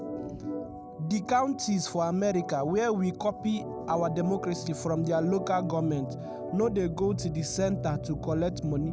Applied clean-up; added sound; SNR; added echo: none; Organ; 8 dB; none.